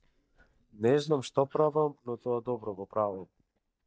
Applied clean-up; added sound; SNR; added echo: neural mask model DeepFilterNet 3.